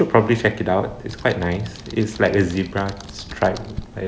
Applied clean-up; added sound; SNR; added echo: none; Computer keyboard; 17 dB; none.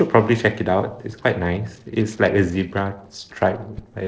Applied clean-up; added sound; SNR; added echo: neural separator model SepFormer DNS4.